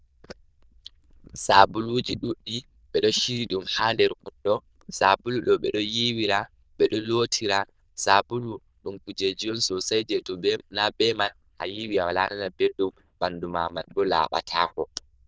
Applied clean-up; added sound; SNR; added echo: neural diffusion model UNIVERSE++.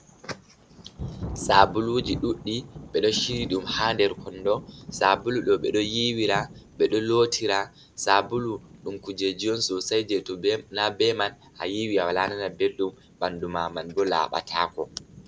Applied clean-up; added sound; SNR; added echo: none; Thunder / Rain; 16 dB; none.